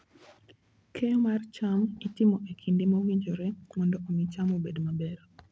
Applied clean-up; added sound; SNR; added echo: none; none; none; none.